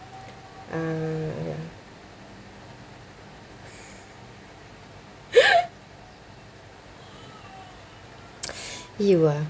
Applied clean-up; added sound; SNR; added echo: none; none; none; none.